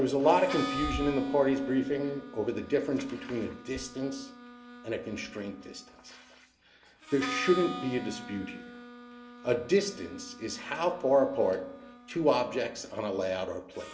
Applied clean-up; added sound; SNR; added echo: none; Harmonica; 13 dB; reverberation time 0.2 s.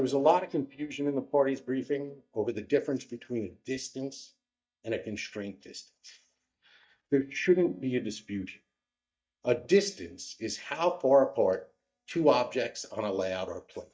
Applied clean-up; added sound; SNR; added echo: neural mask model DeepFilterNet 3.